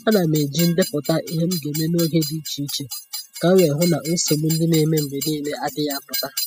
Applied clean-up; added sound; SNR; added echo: classical method spectral subtraction.